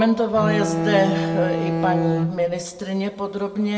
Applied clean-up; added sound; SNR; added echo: none; Bowed string instrument; 0 dB; reverberation time 0.9 s.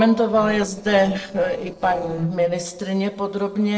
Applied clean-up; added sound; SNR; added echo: neural separator model SepFormer DNS4.